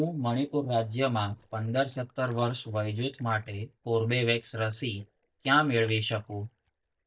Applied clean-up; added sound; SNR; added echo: neural mask model DeepFilterNet 3.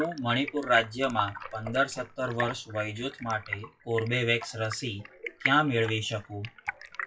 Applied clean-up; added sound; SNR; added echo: classical method WPE with log-MMSE.